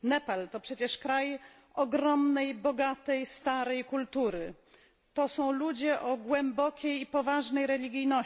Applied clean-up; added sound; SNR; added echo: none; none; none; none.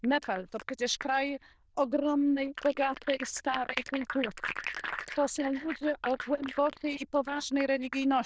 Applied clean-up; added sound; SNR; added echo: neural diffusion model UNIVERSE++.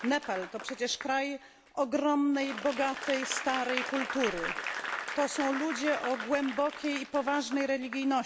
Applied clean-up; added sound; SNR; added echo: none; Applause / Crowd; 8 dB; none.